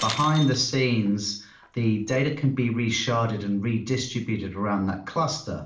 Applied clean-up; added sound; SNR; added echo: none; Shatter; 17 dB; reverberation time 0.4 s.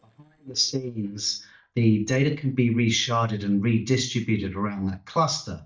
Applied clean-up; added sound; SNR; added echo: neural mask model DeepFilterNet 3.